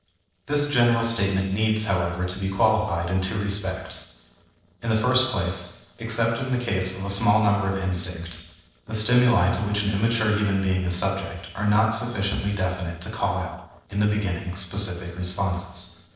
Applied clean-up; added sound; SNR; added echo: neural separator model SepFormer DNS4.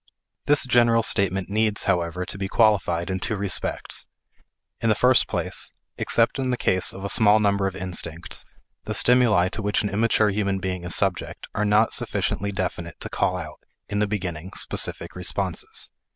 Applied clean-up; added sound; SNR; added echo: none; none; none; none.